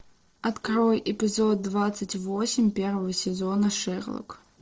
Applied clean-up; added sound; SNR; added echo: neural separator model SepFormer DNS4.